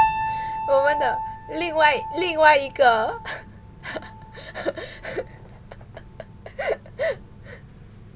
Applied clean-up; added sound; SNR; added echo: none; Piano; 7 dB; none.